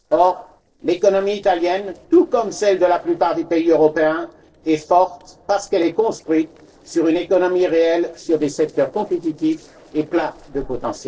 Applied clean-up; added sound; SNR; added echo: neural separator model SepFormer DNS4.